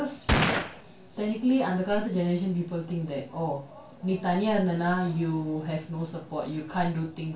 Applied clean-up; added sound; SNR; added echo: none; Gunshot, gunfire; -1 dB; reverberation time 0.3 s.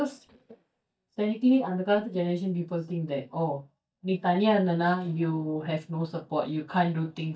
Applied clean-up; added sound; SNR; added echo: neural mask model DeepFilterNet 3.